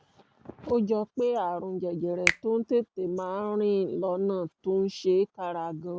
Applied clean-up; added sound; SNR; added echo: none; Finger snapping; 7 dB; none.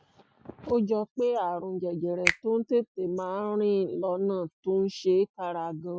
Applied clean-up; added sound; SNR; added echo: classical method Wiener filter.